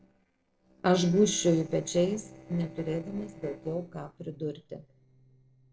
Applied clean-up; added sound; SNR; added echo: neural separator model SepFormer DNS4.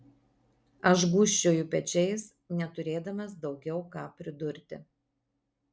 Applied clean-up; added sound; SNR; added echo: none; none; none; none.